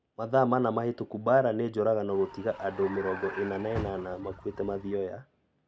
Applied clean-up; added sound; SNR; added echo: none; Vehicle; 12 dB; none.